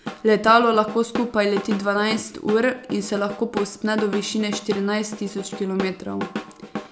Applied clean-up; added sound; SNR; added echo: none; Drum / Drum kit; 11 dB; none.